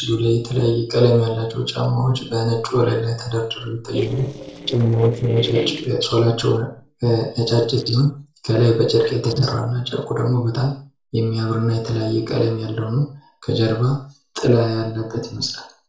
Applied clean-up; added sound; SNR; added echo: neural separator model SepFormer DNS4.